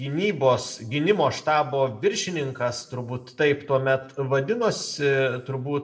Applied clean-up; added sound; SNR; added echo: none; none; none; reverberation time 0.5 s.